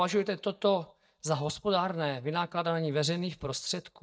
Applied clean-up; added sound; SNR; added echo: neural mask model DeepFilterNet 3.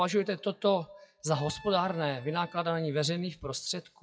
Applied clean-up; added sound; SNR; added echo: classical method WPE with log-MMSE.